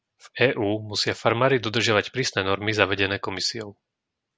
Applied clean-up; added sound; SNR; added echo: none; none; none; none.